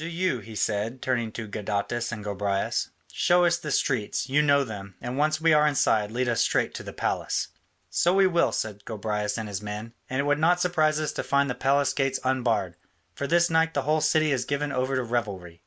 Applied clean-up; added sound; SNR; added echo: none; none; none; none.